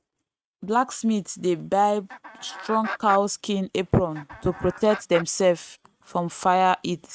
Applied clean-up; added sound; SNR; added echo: neural mask model RNNoise.